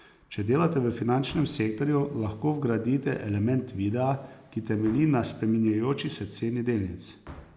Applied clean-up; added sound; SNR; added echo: none; none; none; none.